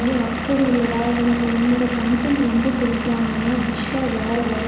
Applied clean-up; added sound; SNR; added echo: none; Engine / Vehicle; 6 dB; reverberation time 1.0 s.